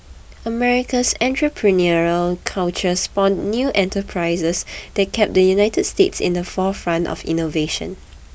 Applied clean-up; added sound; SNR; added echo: none; none; none; none.